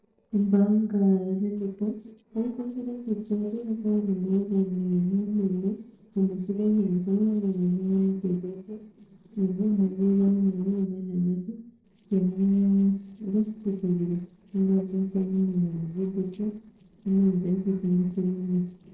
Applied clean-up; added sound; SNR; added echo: neural separator model SepFormer DNS4.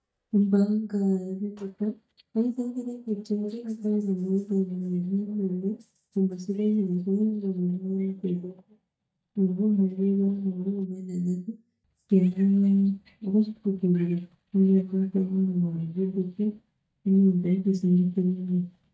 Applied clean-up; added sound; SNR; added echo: neural mask model DeepFilterNet 3.